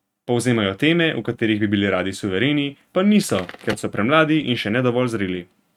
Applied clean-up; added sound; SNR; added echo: neural mask model RNNoise.